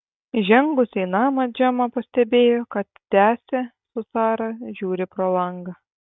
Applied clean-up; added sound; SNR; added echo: none; none; none; none.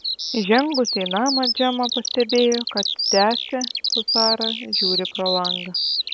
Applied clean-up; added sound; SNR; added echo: none; Bird vocalization, bird call, bird song; 2 dB; none.